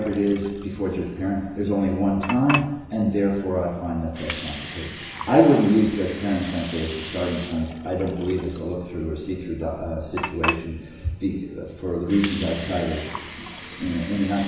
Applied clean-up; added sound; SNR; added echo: none; Water; 10 dB; reverberation time 1.0 s.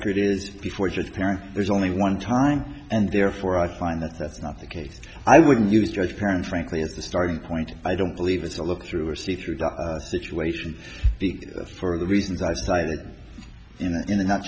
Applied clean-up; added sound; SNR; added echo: none; none; none; none.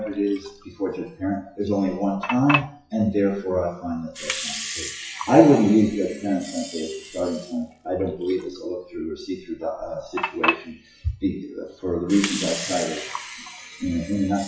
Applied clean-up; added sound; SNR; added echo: classical method WPE with log-MMSE.